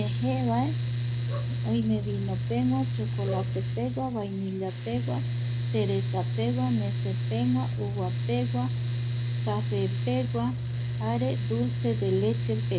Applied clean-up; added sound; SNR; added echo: none; Mechanical fan; -2 dB; none.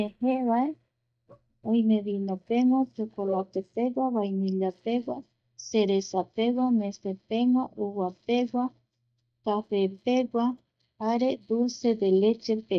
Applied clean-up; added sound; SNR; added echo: neural mask model DeepFilterNet 3.